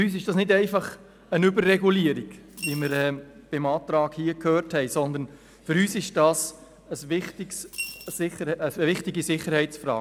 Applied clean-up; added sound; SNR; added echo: none; Coin (dropping) / Glass; 13 dB; none.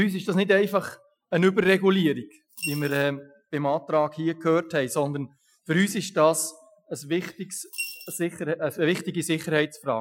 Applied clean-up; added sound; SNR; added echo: classical method Wiener filter.